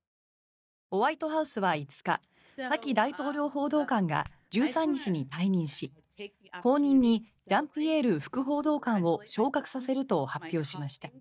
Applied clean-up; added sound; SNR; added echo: neural mask model DeepFilterNet 3.